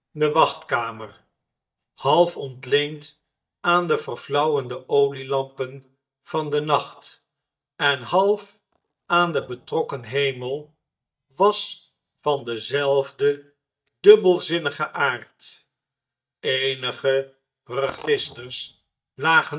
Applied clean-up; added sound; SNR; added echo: neural mask model DeepFilterNet 3.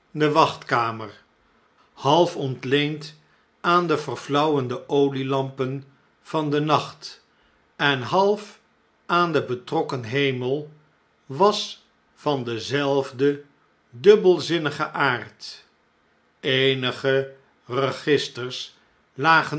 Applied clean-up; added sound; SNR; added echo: none; none; none; none.